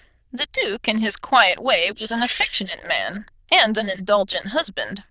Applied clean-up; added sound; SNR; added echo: neural diffusion model UNIVERSE++.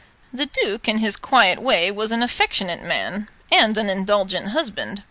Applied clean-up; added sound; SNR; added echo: none; none; none; none.